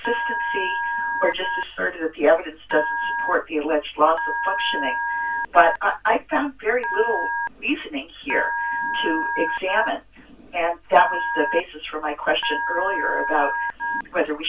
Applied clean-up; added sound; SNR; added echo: none; Telephone; 3 dB; reverberation time 0.1 s.